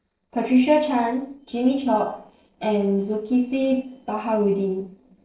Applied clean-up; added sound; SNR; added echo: neural separator model SepFormer DNS4.